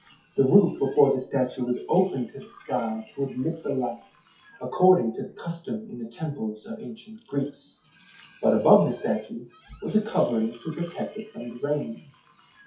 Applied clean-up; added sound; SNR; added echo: classical method WPE with log-MMSE.